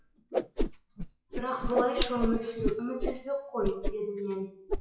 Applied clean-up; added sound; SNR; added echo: classical method WPE with log-MMSE.